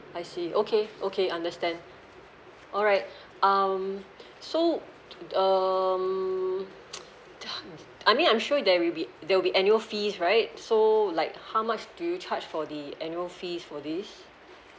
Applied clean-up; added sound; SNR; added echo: none; none; none; none.